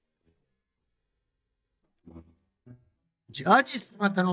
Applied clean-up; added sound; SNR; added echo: neural mask model DeepFilterNet 3.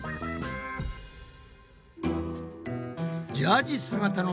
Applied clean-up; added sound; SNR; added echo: none; none; none; none.